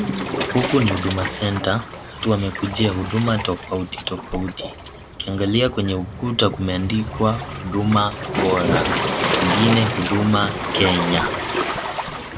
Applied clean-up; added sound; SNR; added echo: none; Waves, surf; 4 dB; none.